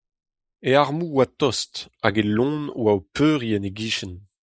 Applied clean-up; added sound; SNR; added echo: neural mask model Resemble Enhance denoiser.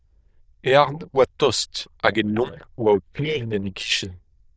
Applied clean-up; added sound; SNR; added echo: neural diffusion model UNIVERSE++.